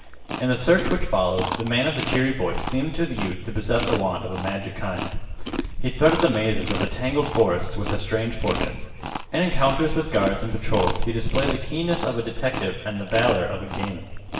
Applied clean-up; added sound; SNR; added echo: none; Chewing, mastication; 10 dB; reverberation time 1.3 s.